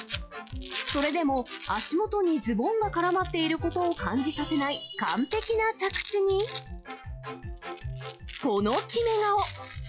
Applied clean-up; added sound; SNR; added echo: classical method log-MMSE.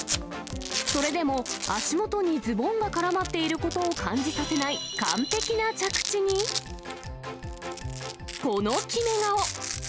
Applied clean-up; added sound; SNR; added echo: none; Domestic sounds, home sounds; 8 dB; none.